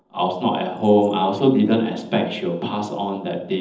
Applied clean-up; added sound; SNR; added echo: neural separator model SepFormer DNS4.